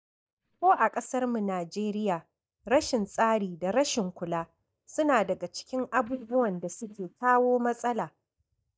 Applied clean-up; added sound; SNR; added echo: neural mask model DeepFilterNet 3.